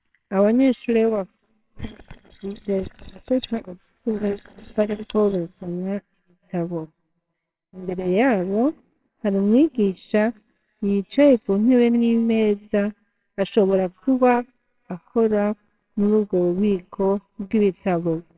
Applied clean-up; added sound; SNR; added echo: neural separator model SepFormer WHAMR!.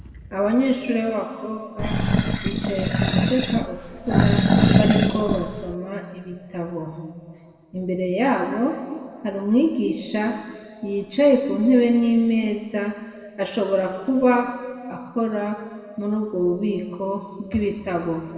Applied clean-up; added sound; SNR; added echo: none; Animal; -3 dB; reverberation time 2.0 s.